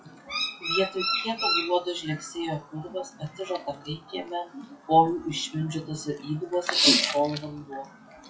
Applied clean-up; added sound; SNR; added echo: classical method WPE with log-MMSE.